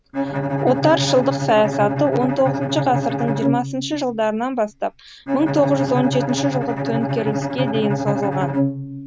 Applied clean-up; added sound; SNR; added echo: none; Bowed string instrument; 2 dB; none.